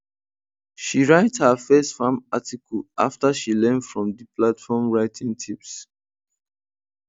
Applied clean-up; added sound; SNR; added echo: none; none; none; none.